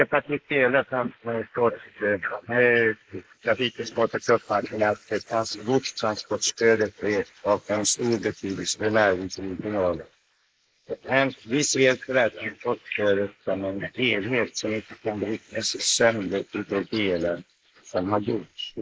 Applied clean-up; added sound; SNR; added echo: neural mask model Resemble Enhance denoiser.